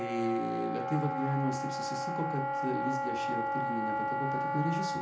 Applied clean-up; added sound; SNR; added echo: none; Wind instrument, woodwind instrument; -1 dB; reverberation time 0.4 s.